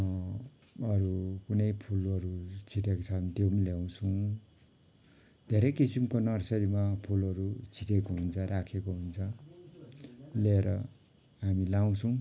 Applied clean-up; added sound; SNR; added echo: none; none; none; none.